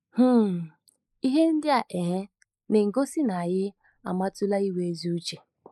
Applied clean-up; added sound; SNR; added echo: neural mask model Resemble Enhance denoiser.